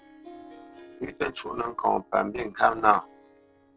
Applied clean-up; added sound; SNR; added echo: neural separator model SepFormer DNS4.